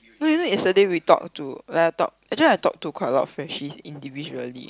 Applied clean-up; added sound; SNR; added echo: none; none; none; none.